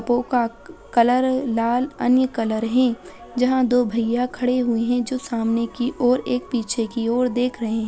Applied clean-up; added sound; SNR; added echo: none; none; none; none.